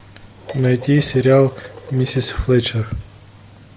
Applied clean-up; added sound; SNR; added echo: none; Dishes, pots, and pans; 19 dB; none.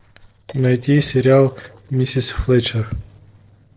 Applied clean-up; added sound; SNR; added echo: neural separator model SepFormer DNS4.